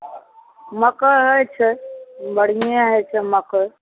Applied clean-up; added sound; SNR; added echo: none; Snare drum; 18 dB; none.